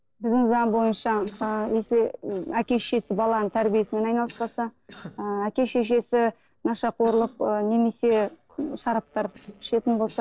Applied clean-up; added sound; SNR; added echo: neural separator model SepFormer DNS4.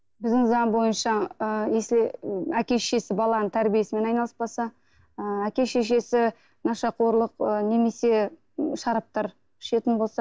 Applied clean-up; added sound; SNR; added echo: none; none; none; none.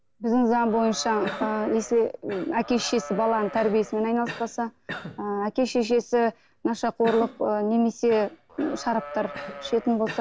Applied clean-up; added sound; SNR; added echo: none; Cough + Livestock, farm animals, working animals; 14 dB; none.